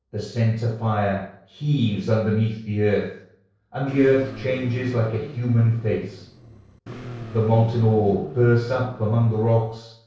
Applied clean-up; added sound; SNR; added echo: neural separator model SepFormer DNS4.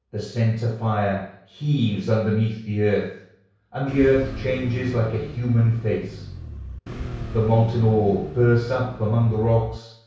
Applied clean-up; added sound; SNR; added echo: none; Car; 11 dB; reverberation time 0.6 s.